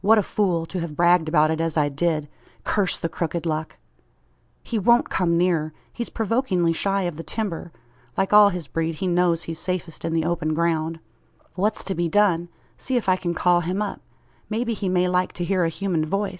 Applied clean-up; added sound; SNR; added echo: none; none; none; none.